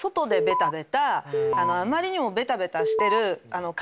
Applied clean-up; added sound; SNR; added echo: none; Alarm; -3 dB; none.